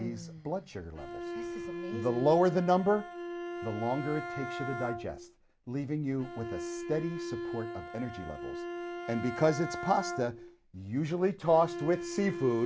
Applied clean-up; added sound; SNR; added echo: none; Bowed string instrument; 8 dB; none.